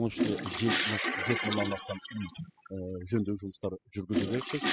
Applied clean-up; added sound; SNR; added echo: classical method spectral subtraction.